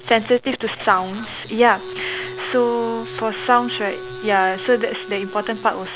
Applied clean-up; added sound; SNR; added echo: none; Wind instrument, woodwind instrument; 14 dB; none.